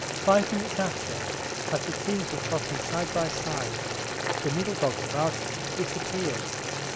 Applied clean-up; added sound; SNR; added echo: none; Boiling; 1 dB; none.